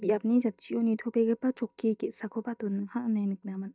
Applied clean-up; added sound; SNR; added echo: neural mask model DeepFilterNet 3.